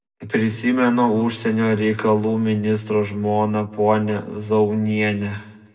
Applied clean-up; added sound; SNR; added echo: none; none; none; reverberation time 1.1 s.